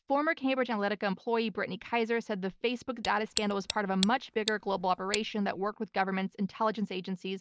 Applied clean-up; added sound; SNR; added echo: none; Tick; 9 dB; none.